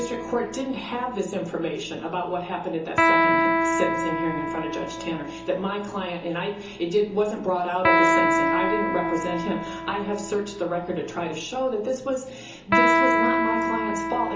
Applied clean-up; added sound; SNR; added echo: none; Electric guitar; -2 dB; reverberation time 0.8 s.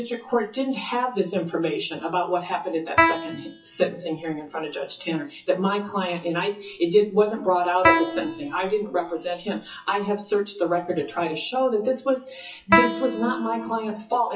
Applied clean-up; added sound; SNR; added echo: classical method WPE with log-MMSE.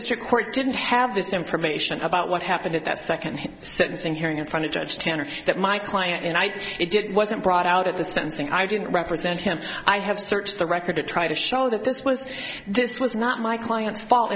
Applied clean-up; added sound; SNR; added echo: none; none; none; none.